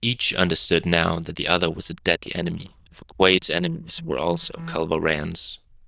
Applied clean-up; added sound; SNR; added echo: neural diffusion model UNIVERSE++.